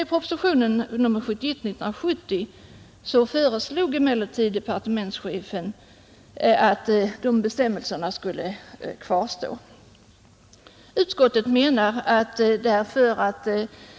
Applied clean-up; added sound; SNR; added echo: none; none; none; none.